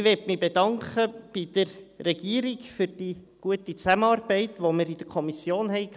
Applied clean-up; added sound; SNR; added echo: none; none; none; none.